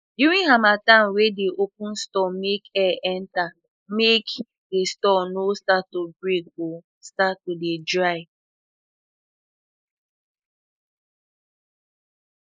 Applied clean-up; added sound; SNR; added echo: neural mask model Resemble Enhance denoiser.